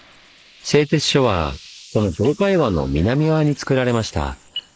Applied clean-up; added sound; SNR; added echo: neural mask model Resemble Enhance denoiser.